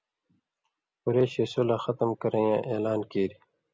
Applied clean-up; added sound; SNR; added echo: none; none; none; none.